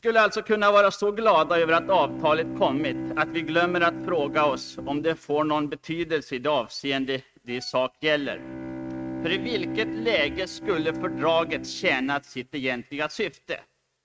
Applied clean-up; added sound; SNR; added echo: neural mask model RNNoise.